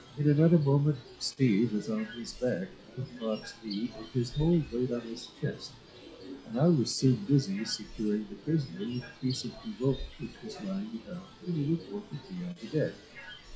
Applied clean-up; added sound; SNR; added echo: classical method log-MMSE.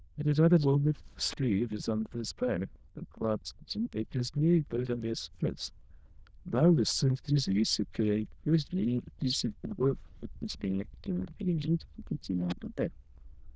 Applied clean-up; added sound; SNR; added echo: neural diffusion model UNIVERSE++.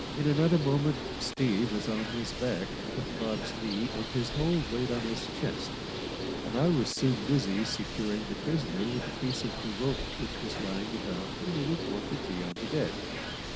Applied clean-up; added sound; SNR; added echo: none; Bird; 4 dB; none.